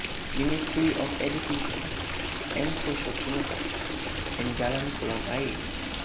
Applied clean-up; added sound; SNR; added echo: none; Stream; -1 dB; none.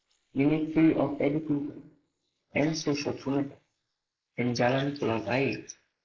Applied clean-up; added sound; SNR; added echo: neural mask model Resemble Enhance denoiser.